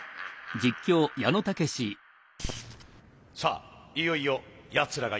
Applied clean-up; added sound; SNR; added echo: none; none; none; none.